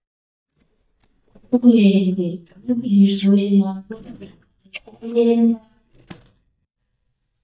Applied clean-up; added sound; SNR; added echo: neural mask model DeepFilterNet 3.